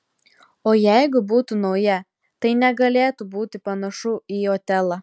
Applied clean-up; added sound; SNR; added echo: none; none; none; none.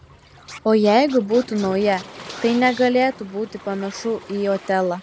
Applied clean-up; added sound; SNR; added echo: none; Scratching (performance technique) + Waves, surf; 18 dB; none.